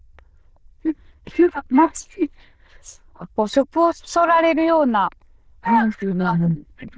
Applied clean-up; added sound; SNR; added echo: neural diffusion model UNIVERSE++.